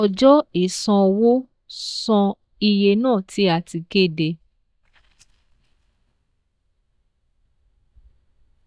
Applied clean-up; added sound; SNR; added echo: neural mask model DeepFilterNet 3.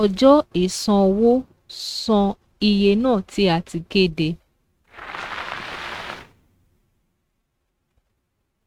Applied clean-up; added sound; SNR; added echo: neural mask model RNNoise.